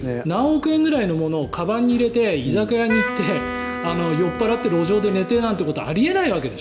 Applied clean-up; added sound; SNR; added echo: none; Wind instrument, woodwind instrument; 9 dB; none.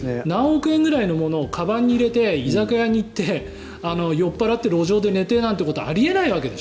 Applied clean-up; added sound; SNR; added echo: none; none; none; none.